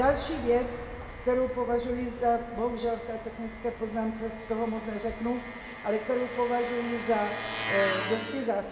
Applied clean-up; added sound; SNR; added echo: none; Engine; 9 dB; reverberation time 1.4 s.